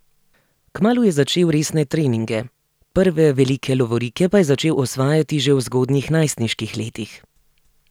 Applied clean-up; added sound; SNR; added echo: none; none; none; none.